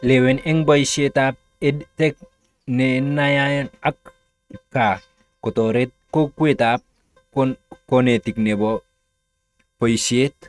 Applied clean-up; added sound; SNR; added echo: neural mask model RNNoise.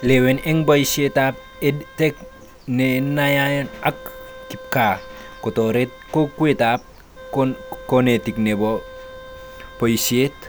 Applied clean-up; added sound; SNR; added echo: none; Wind instrument, woodwind instrument; 19 dB; none.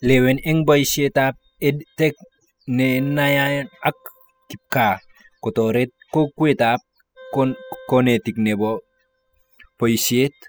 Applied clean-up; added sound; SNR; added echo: classical method spectral subtraction.